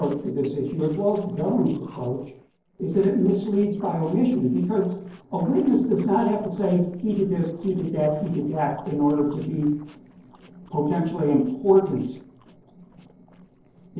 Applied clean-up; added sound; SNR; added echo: neural separator model SepFormer DNS4.